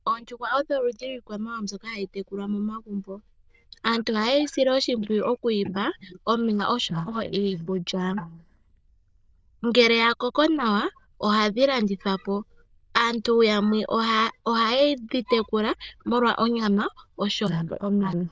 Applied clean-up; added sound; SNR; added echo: neural diffusion model UNIVERSE++.